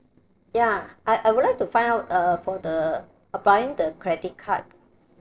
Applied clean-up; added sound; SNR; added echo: neural separator model SepFormer DNS4.